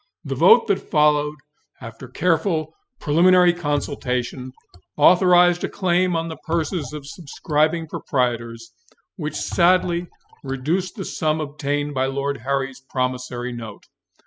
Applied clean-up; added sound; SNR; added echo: classical method spectral subtraction.